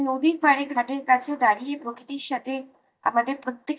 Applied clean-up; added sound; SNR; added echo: neural mask model DeepFilterNet 3.